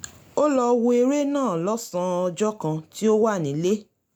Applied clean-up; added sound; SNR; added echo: none; none; none; none.